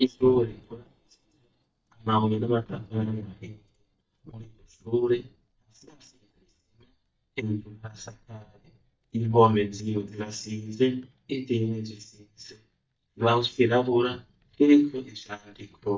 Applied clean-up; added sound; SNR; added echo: neural mask model DeepFilterNet 3.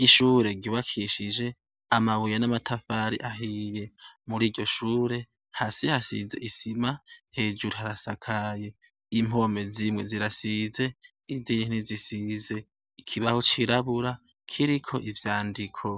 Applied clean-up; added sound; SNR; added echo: none; none; none; none.